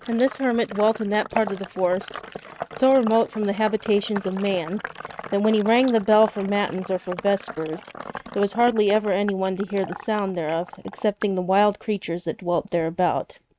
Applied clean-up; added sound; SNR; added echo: neural mask model RNNoise.